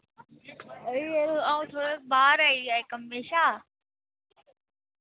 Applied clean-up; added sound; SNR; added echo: none; none; none; none.